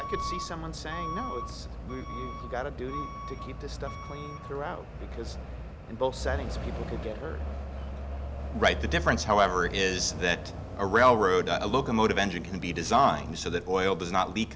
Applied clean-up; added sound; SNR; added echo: none; Alarm / Truck; 7 dB; none.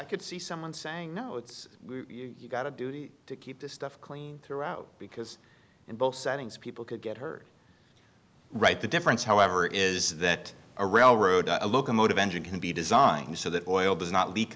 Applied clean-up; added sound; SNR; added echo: none; none; none; none.